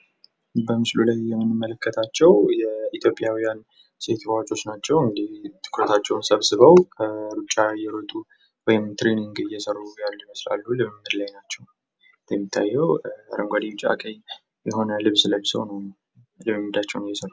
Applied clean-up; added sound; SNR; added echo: none; none; none; none.